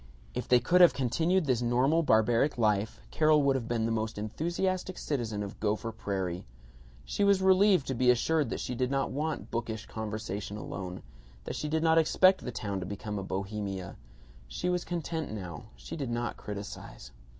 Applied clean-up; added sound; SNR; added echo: none; none; none; none.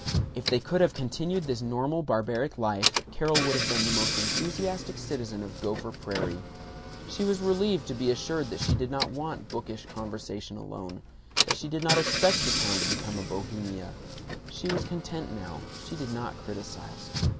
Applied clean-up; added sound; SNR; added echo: none; Engine / Car; 2 dB; none.